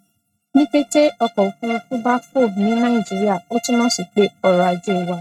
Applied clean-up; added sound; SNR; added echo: neural mask model RNNoise.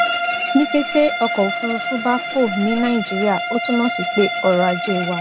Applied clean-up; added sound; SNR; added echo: none; Bowed string instrument; 4 dB; none.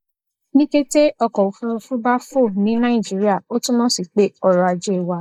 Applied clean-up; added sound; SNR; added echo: neural mask model Resemble Enhance denoiser.